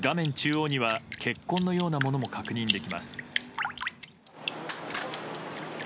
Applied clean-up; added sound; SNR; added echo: none; Drip; 5 dB; none.